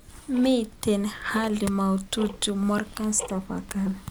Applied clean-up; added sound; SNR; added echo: none; Tick-tock; 17 dB; none.